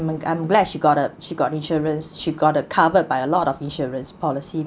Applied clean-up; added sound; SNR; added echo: none; none; none; none.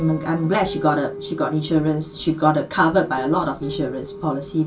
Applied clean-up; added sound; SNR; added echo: none; Guitar; 14 dB; reverberation time 0.2 s.